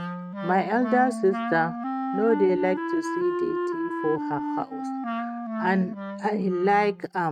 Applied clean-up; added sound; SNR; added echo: neural mask model RNNoise.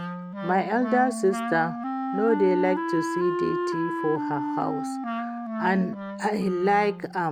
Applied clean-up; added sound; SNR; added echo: none; Wind instrument, woodwind instrument; 4 dB; none.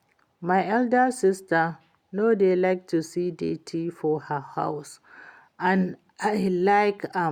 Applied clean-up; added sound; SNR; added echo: none; none; none; none.